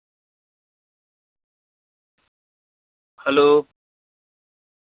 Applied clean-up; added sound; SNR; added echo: none; none; none; none.